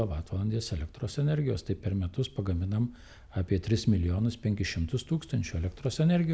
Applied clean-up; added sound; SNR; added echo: none; none; none; none.